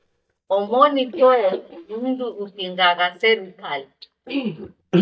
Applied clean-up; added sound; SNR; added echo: neural mask model DeepFilterNet 3.